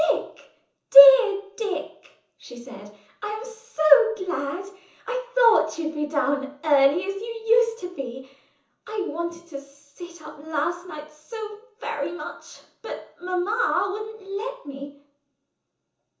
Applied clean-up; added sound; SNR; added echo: none; none; none; reverberation time 0.7 s.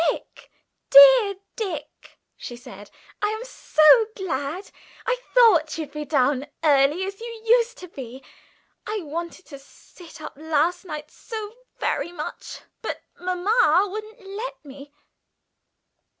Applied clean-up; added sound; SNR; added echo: none; none; none; none.